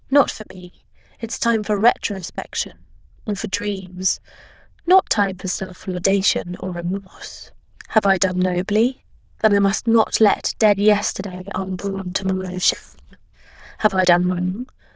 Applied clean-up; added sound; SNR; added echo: neural diffusion model UNIVERSE++.